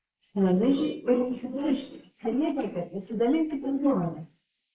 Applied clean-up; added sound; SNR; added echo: neural mask model Resemble Enhance denoiser.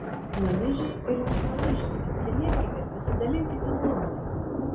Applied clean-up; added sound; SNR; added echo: none; Thunder; -4 dB; none.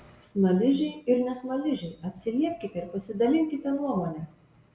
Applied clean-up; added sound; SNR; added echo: none; none; none; none.